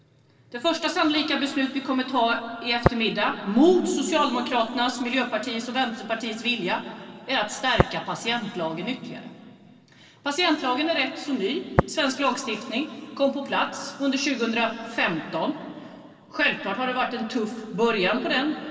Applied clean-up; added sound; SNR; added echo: none; Tap; 7 dB; reverberation time 2.6 s.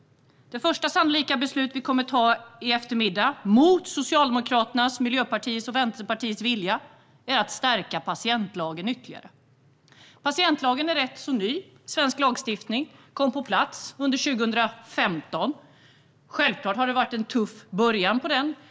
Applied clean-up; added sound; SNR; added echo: none; none; none; none.